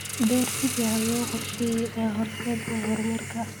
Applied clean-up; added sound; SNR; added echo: none; Hiss; 7 dB; none.